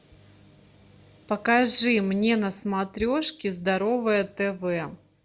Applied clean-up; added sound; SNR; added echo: none; none; none; none.